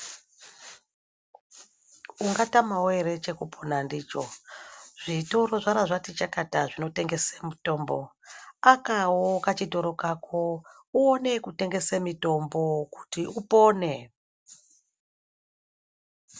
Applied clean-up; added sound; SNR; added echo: none; none; none; none.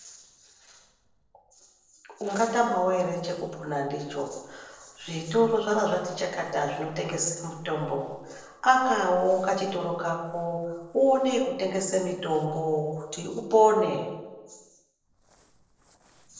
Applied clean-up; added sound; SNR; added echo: neural separator model SepFormer DNS4.